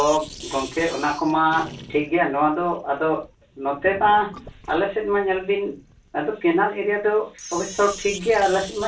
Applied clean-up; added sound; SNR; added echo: none; Sink (filling or washing); 18 dB; reverberation time 0.2 s.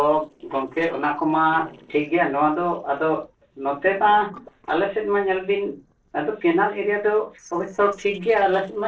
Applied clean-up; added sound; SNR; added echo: neural separator model SepFormer DNS4.